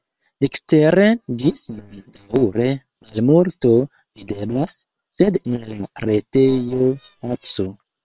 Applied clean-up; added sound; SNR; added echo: neural separator model SepFormer WHAM!.